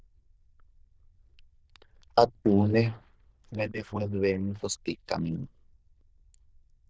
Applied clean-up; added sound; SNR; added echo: neural diffusion model UNIVERSE++.